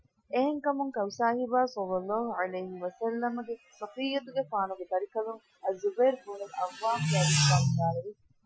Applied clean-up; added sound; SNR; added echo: classical method Wiener filter.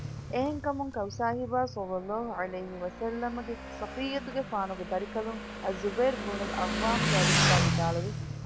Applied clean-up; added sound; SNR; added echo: none; Motorcycle; 0 dB; none.